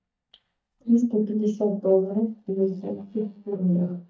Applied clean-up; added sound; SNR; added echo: neural mask model DeepFilterNet 3.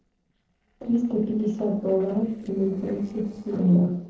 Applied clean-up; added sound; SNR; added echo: neural separator model SepFormer DNS4.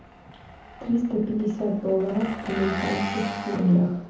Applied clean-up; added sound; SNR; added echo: none; Engine; 11 dB; reverberation time 0.7 s.